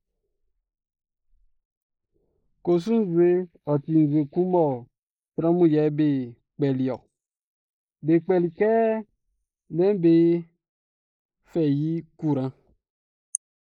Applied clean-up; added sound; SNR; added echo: neural mask model Resemble Enhance denoiser.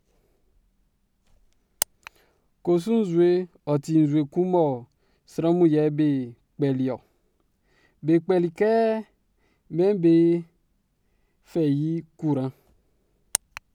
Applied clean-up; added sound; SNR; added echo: none; none; none; none.